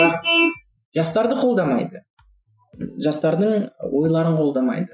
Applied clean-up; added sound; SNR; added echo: classical method Wiener filter.